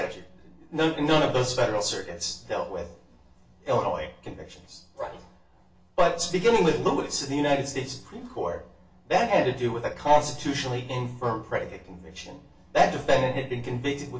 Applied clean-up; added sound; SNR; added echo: none; none; none; reverberation time 0.3 s.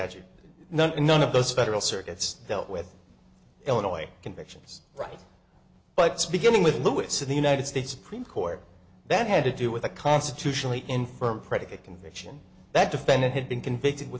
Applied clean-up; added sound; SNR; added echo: none; none; none; none.